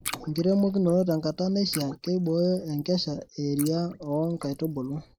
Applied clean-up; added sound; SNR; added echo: neural mask model Resemble Enhance denoiser.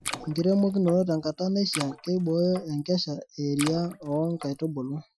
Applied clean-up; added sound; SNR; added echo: classical method Wiener filter.